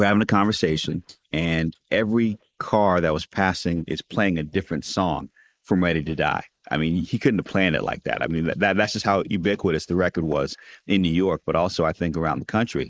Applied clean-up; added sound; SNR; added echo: neural mask model Resemble Enhance denoiser.